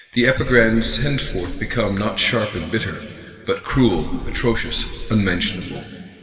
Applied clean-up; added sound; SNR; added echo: none; Wind; 9 dB; reverberation time 2.5 s.